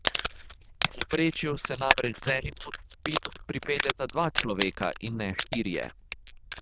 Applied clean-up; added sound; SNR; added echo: neural diffusion model UNIVERSE++.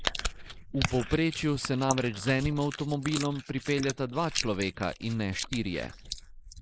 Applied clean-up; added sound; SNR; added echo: neural mask model Resemble Enhance denoiser.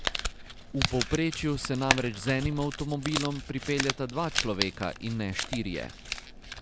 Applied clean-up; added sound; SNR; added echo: none; Crumpling, crinkling; 3 dB; none.